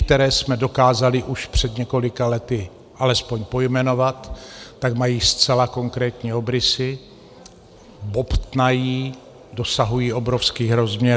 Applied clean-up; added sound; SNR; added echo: none; none; none; none.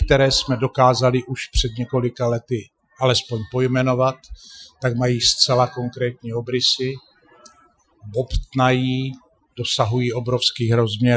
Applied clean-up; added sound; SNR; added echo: classical method Wiener filter.